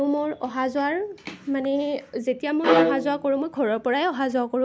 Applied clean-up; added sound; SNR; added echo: none; Bowed string instrument; 0 dB; none.